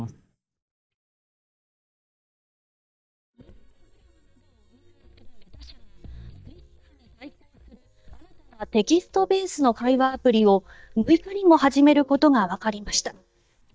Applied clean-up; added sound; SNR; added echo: neural mask model DeepFilterNet 3.